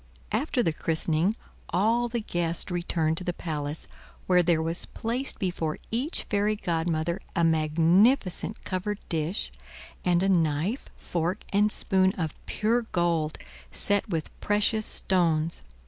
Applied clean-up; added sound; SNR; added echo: none; none; none; none.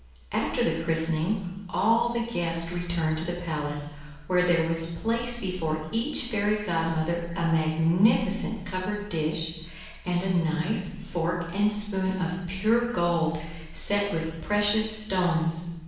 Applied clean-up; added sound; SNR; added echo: none; none; none; reverberation time 0.9 s.